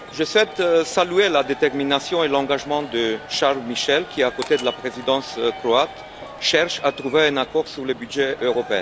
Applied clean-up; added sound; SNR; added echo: none; Crowd / Cheering + Walk, footsteps / Subway, metro, underground; 16 dB; none.